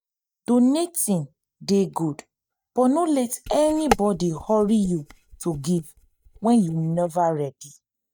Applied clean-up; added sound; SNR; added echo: neural mask model DeepFilterNet 3.